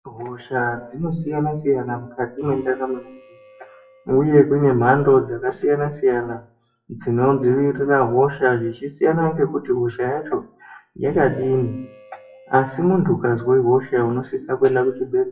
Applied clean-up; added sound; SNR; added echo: classical method WPE with log-MMSE.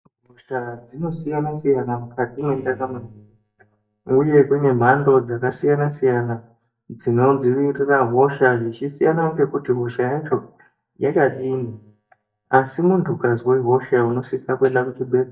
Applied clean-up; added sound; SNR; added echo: neural mask model DeepFilterNet 3.